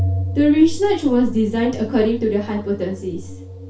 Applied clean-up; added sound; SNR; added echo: none; Organ; 9 dB; reverberation time 0.3 s.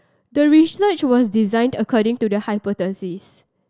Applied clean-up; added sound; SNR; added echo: none; none; none; none.